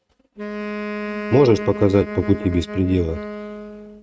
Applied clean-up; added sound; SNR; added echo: neural mask model RNNoise.